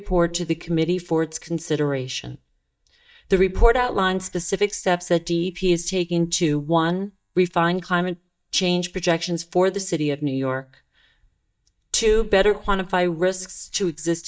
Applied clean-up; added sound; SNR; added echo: neural mask model DeepFilterNet 3.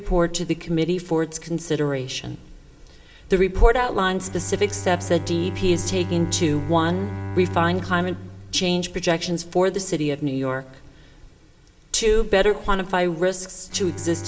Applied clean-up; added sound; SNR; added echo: none; Bowed string instrument; 13 dB; reverberation time 1.1 s.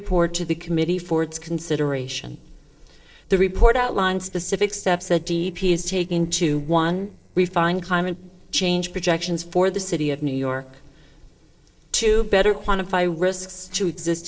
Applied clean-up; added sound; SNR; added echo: neural separator model SepFormer DNS4.